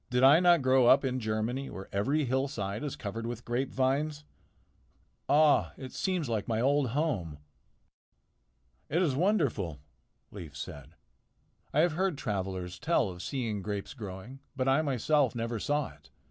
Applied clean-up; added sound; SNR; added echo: none; none; none; none.